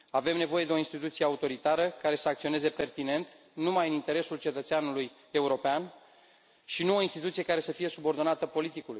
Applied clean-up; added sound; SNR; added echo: none; none; none; none.